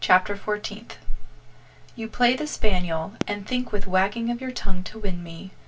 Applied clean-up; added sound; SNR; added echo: none; Fireworks; 18 dB; reverberation time 0.2 s.